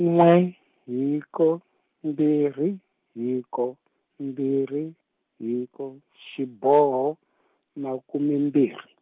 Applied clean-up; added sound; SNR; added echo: none; none; none; none.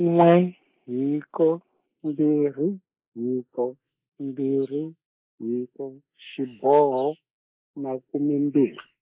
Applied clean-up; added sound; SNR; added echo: neural mask model Resemble Enhance denoiser.